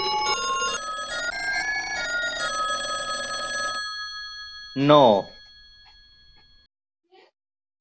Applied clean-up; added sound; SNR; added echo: none; Telephone; 2 dB; none.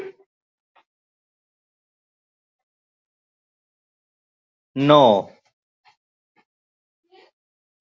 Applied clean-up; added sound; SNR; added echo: none; none; none; none.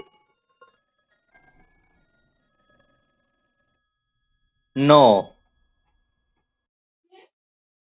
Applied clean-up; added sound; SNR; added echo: neural mask model RNNoise.